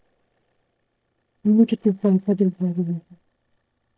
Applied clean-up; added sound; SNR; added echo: neural mask model DeepFilterNet 3.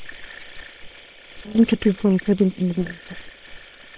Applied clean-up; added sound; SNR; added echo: neural separator model SepFormer WHAM!.